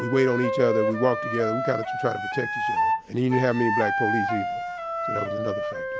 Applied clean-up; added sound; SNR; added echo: none; Wind instrument, woodwind instrument; 1 dB; none.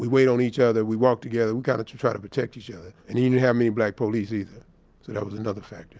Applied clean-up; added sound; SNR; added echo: none; none; none; none.